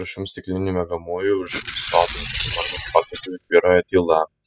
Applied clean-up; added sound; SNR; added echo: classical method spectral subtraction.